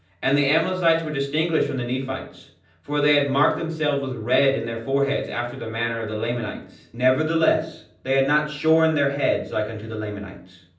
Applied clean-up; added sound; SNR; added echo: none; none; none; reverberation time 0.6 s.